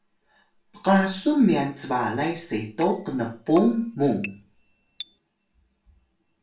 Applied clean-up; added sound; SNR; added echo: none; Keyboard (musical); 17 dB; reverberation time 0.3 s.